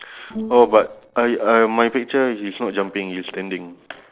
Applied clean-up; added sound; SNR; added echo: neural separator model SepFormer DNS4.